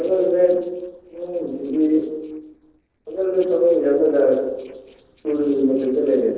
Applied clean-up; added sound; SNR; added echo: neural separator model SepFormer DNS4.